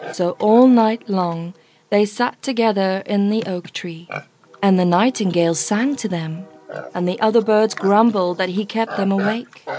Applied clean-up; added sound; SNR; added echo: none; Livestock, farm animals, working animals; 17 dB; none.